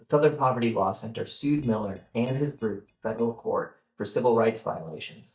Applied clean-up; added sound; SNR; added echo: neural mask model DeepFilterNet 3.